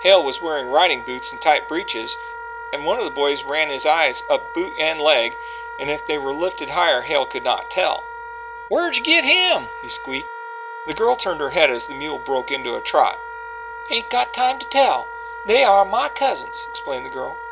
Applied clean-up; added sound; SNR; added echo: none; Wind instrument, woodwind instrument; 12 dB; none.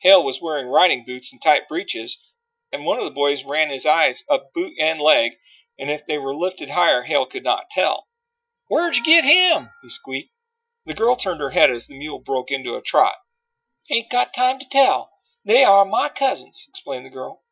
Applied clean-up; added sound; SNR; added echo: classical method Wiener filter.